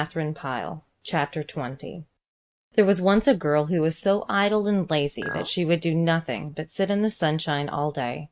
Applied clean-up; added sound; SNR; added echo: neural mask model RNNoise.